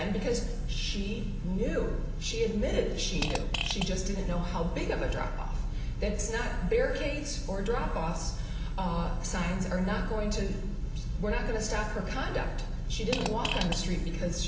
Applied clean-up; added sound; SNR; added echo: none; Fart; 6 dB; reverberation time 3.0 s.